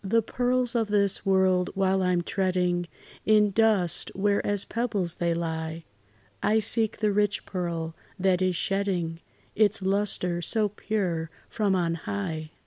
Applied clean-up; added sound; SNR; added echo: none; none; none; none.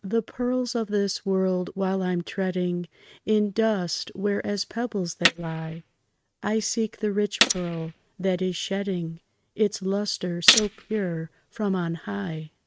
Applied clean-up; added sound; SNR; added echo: neural mask model RNNoise.